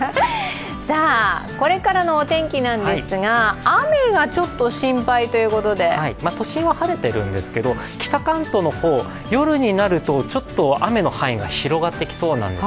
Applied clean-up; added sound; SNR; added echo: none; none; none; none.